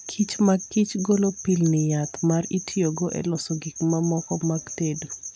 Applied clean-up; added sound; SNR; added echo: none; none; none; none.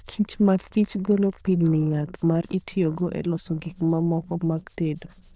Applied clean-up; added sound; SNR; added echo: neural diffusion model UNIVERSE++.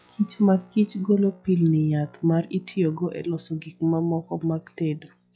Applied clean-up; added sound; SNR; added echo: classical method log-MMSE.